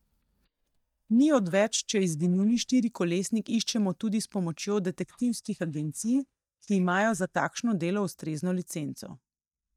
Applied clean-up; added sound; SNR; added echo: neural mask model DeepFilterNet 3.